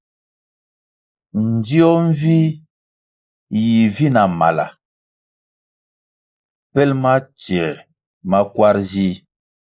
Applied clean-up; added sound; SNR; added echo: neural mask model Resemble Enhance denoiser.